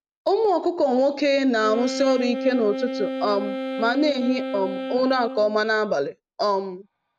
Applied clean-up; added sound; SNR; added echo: neural mask model RNNoise.